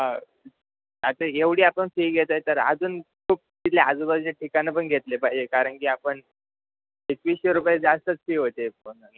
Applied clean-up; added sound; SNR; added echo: none; none; none; none.